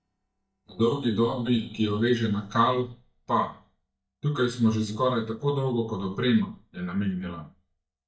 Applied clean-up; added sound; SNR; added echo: neural mask model DeepFilterNet 3.